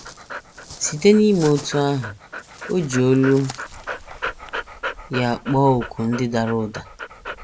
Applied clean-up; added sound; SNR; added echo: none; Dog; 11 dB; none.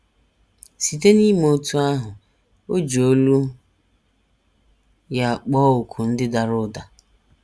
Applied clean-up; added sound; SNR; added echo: none; none; none; none.